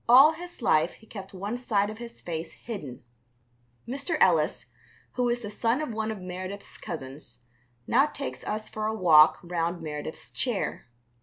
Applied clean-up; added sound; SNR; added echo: none; none; none; none.